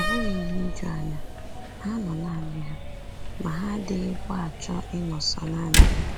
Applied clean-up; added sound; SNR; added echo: none; Slam; -5 dB; none.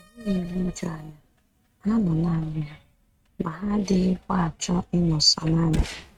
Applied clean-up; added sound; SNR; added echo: neural mask model RNNoise.